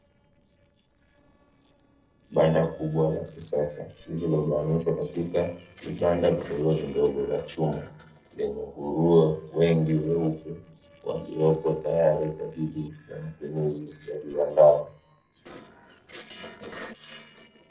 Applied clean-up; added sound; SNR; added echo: neural separator model SepFormer DNS4.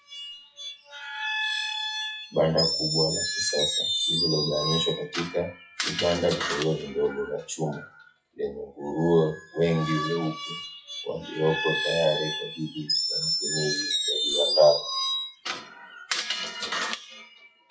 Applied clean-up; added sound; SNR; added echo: classical method WPE with log-MMSE.